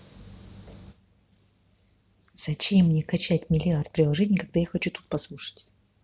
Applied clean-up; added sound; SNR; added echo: none; none; none; none.